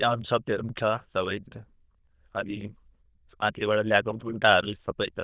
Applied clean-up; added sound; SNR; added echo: neural diffusion model UNIVERSE++.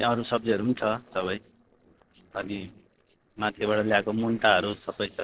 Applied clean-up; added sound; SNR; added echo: neural separator model SepFormer DNS4.